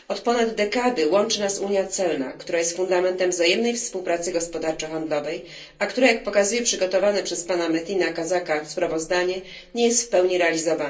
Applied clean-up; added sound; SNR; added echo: none; none; none; reverberation time 0.3 s.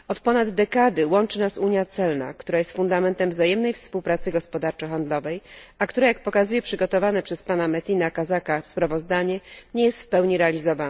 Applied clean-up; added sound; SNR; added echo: none; none; none; none.